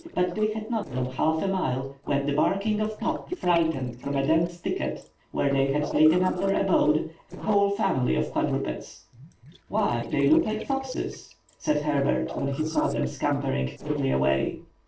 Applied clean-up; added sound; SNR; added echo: neural separator model SepFormer DNS4.